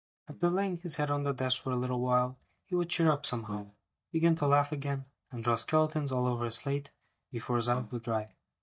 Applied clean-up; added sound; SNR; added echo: neural mask model DeepFilterNet 3.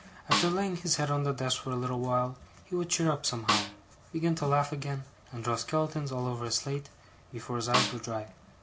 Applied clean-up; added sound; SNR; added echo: none; Snare drum; 0 dB; none.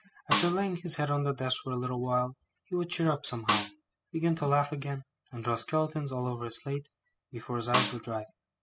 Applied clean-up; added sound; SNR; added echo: classical method spectral subtraction.